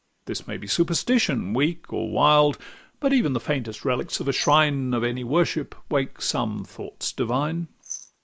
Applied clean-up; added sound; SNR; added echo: neural mask model Resemble Enhance denoiser.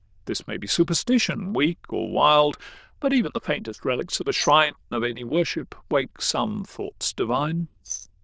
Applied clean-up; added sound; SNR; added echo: neural diffusion model UNIVERSE++.